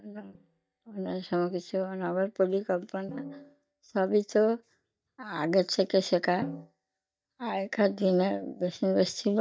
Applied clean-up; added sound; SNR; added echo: neural mask model DeepFilterNet 3.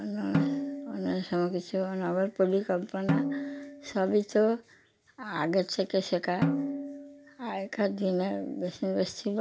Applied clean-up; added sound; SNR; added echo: none; Snare drum; 5 dB; none.